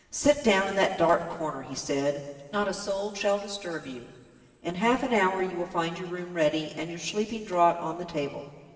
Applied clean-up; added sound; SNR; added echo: none; none; none; reverberation time 2.1 s.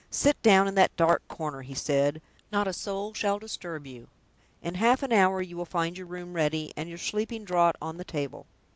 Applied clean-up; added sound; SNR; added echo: none; none; none; none.